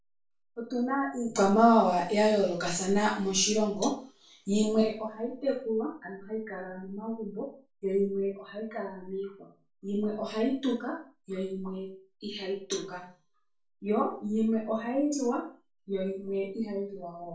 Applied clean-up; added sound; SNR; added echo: none; Cowbell; 19 dB; reverberation time 0.3 s.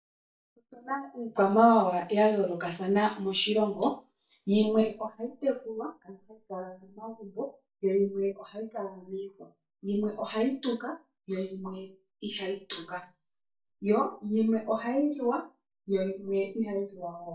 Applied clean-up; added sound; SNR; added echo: neural mask model DeepFilterNet 3.